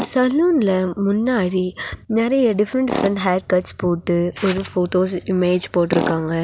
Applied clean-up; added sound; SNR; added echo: none; Tools; 13 dB; none.